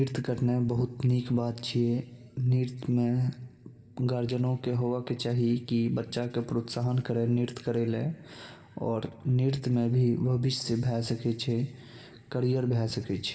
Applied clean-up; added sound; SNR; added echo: none; none; none; reverberation time 2.5 s.